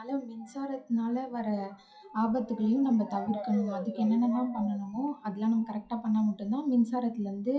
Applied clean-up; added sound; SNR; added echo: classical method WPE with log-MMSE.